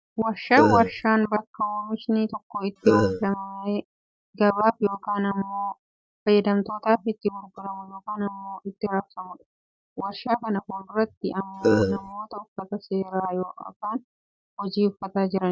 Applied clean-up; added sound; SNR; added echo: none; Burping, eructation; -4 dB; none.